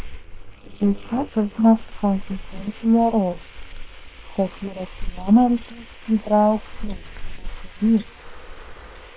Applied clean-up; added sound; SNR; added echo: neural separator model SepFormer WHAM!.